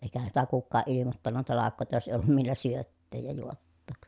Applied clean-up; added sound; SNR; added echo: none; none; none; none.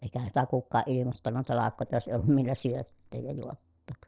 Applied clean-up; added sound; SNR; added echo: neural separator model SepFormer DNS4.